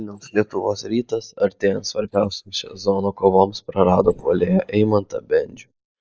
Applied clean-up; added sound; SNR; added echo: neural mask model Resemble Enhance denoiser.